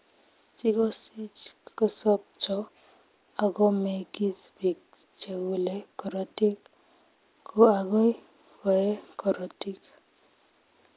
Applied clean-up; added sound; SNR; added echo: none; none; none; none.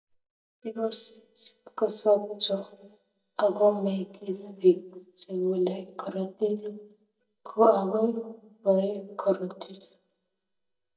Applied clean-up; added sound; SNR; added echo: neural mask model DeepFilterNet 3.